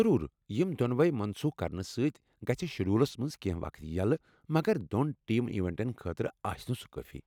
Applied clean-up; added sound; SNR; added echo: none; none; none; none.